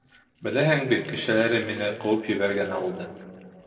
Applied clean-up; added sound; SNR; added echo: neural separator model SepFormer DNS4.